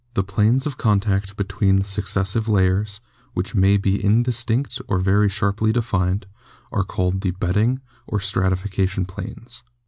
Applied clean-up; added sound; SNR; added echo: none; none; none; none.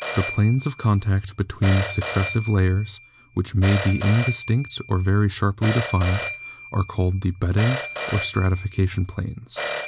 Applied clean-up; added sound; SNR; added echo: none; Telephone; 5 dB; none.